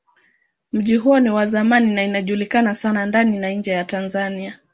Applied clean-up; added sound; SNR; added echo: none; none; none; none.